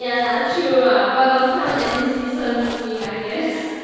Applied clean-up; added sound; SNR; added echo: none; Zipper (clothing); 17 dB; reverberation time 2.0 s.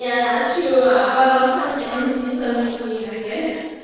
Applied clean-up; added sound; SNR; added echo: neural separator model SepFormer DNS4.